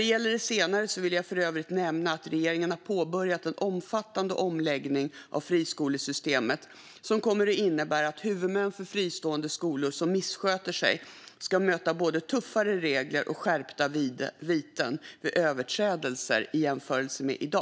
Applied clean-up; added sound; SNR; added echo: none; none; none; none.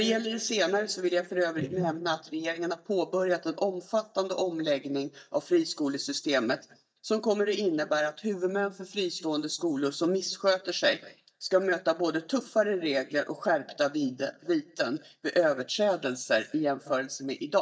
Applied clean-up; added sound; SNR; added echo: neural mask model DeepFilterNet 3.